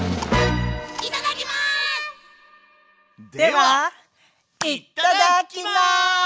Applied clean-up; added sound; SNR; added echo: none; none; none; none.